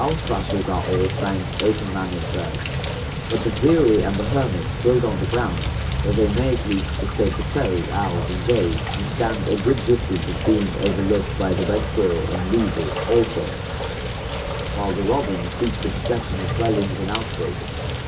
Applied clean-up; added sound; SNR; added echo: none; Rain; 2 dB; reverberation time 0.2 s.